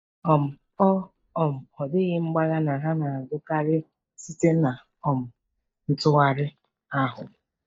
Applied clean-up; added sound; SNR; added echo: neural mask model DeepFilterNet 3.